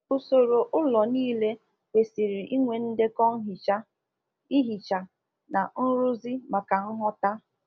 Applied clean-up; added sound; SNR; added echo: none; none; none; none.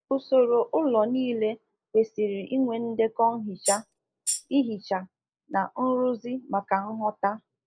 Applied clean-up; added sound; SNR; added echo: neural mask model Resemble Enhance denoiser.